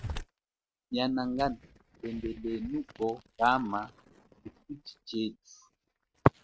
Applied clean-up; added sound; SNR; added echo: neural mask model RNNoise.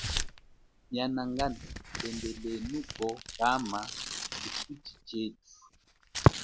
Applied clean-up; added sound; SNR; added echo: none; Tearing; 7 dB; none.